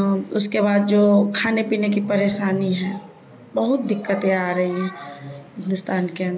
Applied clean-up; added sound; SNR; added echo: none; none; none; none.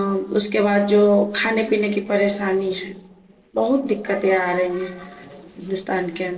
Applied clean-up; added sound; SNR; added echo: neural separator model SepFormer DNS4.